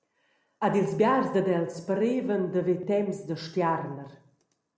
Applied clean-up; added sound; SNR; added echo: none; none; none; none.